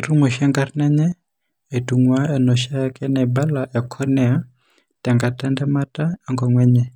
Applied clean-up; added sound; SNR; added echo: none; none; none; none.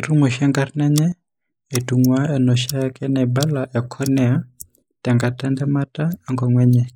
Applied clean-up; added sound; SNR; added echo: neural mask model Resemble Enhance denoiser.